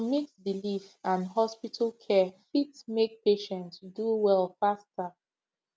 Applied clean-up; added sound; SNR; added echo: none; none; none; none.